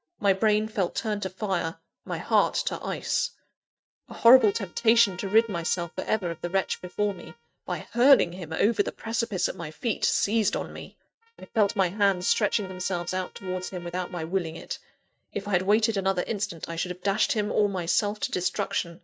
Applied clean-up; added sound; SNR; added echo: neural mask model RNNoise.